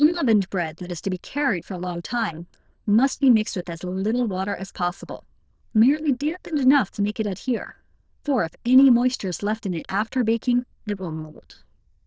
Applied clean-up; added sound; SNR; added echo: neural diffusion model UNIVERSE++.